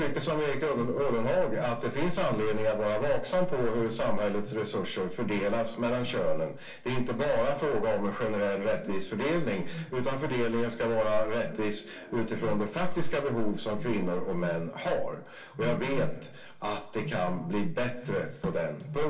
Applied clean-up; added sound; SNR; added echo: none; Wild animals; 17 dB; reverberation time 0.3 s.